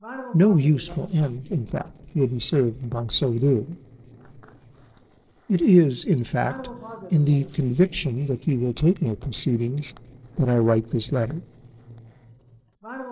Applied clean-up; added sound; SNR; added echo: neural separator model SepFormer DNS4.